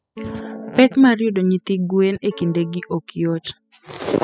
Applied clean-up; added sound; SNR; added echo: classical method spectral subtraction.